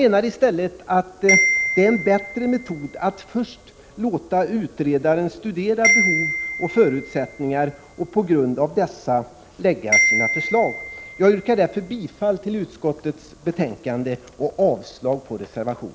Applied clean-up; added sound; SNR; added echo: none; Marimba, xylophone; 3 dB; none.